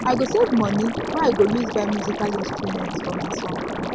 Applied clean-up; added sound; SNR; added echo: none; Liquid; 4 dB; none.